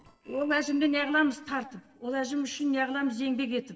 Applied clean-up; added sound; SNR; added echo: neural separator model SepFormer DNS4.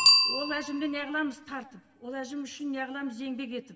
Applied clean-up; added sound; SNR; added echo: none; Bicycle bell; -4 dB; reverberation time 1.6 s.